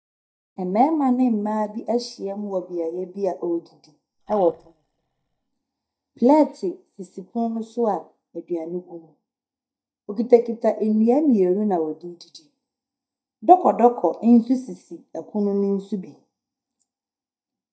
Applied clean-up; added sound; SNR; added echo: neural mask model DeepFilterNet 3.